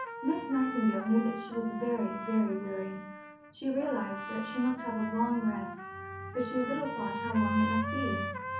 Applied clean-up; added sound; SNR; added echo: none; Trumpet; 7 dB; reverberation time 0.6 s.